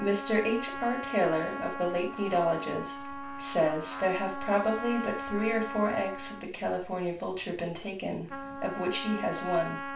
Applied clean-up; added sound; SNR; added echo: none; Trumpet; 9 dB; reverberation time 0.3 s.